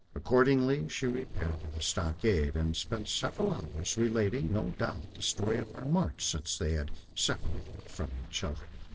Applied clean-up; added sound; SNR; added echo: neural separator model SepFormer DNS4.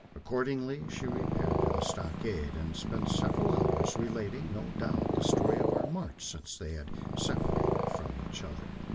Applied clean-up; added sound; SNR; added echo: none; Purr; -4 dB; reverberation time 1.5 s.